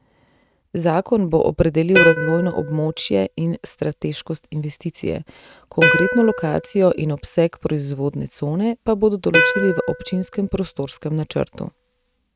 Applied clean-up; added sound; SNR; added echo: neural mask model RNNoise.